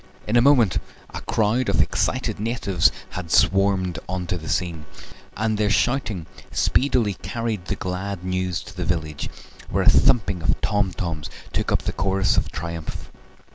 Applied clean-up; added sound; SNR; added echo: none; none; none; none.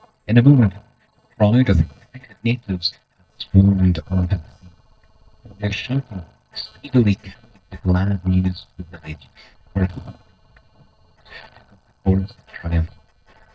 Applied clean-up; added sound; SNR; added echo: neural mask model DeepFilterNet 3.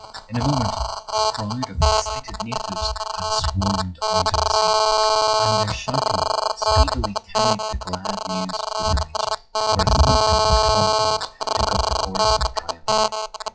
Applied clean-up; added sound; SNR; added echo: classical method WPE with log-MMSE.